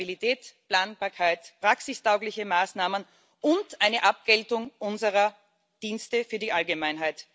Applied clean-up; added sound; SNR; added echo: none; none; none; none.